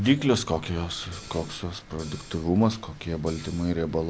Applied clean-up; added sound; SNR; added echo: none; Hi-hat; 19 dB; none.